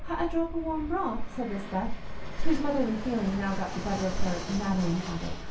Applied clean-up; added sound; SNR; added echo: none; Fixed-wing aircraft, airplane; 11 dB; reverberation time 0.3 s.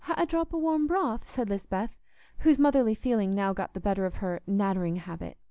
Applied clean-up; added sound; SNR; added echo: none; none; none; none.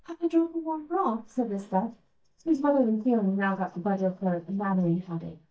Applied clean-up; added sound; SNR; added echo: neural mask model DeepFilterNet 3.